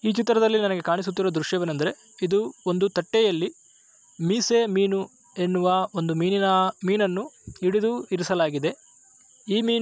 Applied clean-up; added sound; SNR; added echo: none; none; none; none.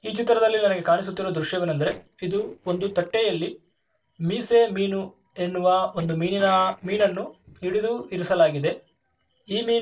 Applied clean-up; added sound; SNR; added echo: neural separator model SepFormer DNS4.